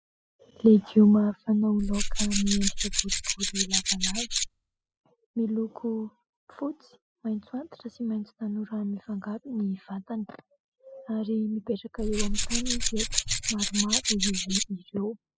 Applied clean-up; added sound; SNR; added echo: classical method spectral subtraction.